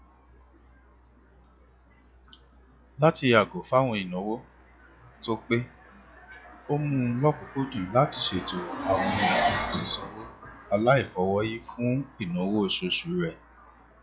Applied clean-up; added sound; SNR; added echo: classical method log-MMSE.